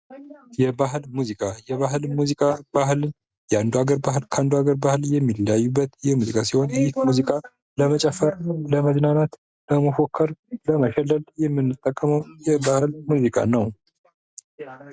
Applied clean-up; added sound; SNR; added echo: none; none; none; none.